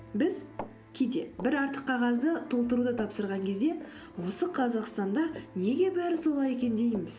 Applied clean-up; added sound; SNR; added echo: none; Run; 20 dB; none.